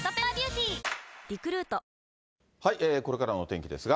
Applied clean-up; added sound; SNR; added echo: none; none; none; none.